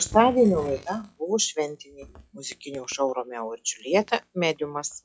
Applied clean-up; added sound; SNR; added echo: classical method log-MMSE.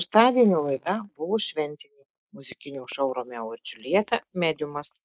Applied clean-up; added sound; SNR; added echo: neural mask model Resemble Enhance denoiser.